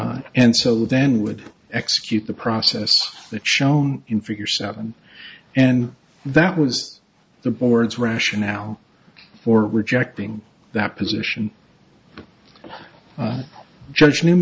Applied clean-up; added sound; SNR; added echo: none; none; none; none.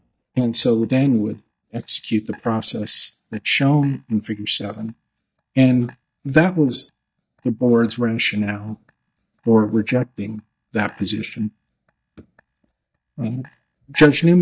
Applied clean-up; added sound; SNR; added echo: neural mask model DeepFilterNet 3.